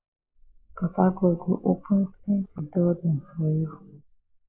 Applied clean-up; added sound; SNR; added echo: neural mask model Resemble Enhance denoiser.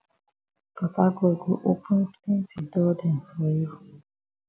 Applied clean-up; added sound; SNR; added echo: none; none; none; none.